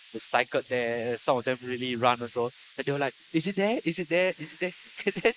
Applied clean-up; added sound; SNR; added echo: neural mask model Resemble Enhance denoiser.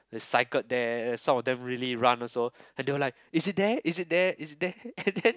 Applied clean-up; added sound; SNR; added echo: none; none; none; none.